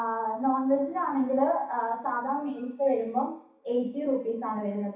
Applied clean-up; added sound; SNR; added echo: none; none; none; reverberation time 0.7 s.